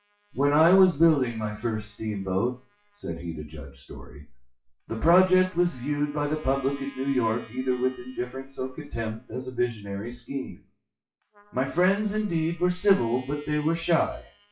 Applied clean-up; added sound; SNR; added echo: classical method WPE with log-MMSE.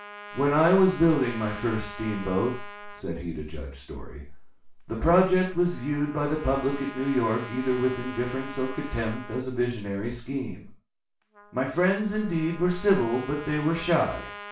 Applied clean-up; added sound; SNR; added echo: none; Trumpet; 16 dB; reverberation time 0.3 s.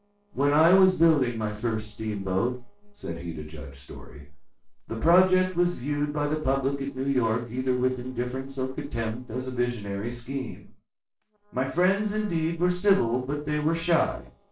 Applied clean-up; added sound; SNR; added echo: neural separator model SepFormer DNS4.